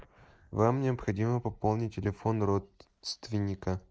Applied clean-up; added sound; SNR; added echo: neural mask model Resemble Enhance denoiser.